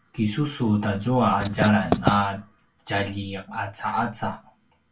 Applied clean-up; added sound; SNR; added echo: none; Writing; 1 dB; reverberation time 0.2 s.